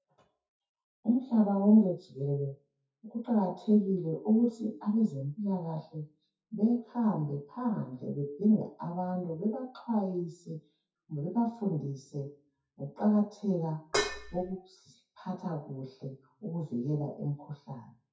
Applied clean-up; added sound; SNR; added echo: classical method WPE with log-MMSE.